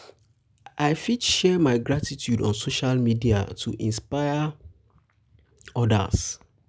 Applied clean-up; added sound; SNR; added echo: none; none; none; none.